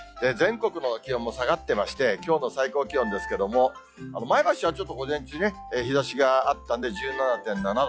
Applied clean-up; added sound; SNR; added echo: classical method log-MMSE.